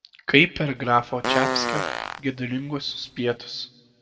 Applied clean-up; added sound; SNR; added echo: none; Fart; 4 dB; reverberation time 1.3 s.